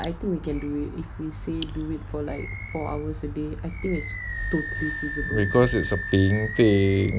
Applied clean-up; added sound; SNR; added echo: none; Animal; 11 dB; none.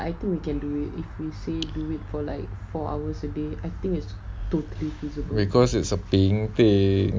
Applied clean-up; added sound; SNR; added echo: none; none; none; none.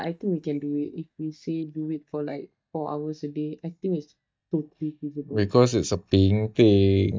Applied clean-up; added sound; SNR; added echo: neural mask model DeepFilterNet 3.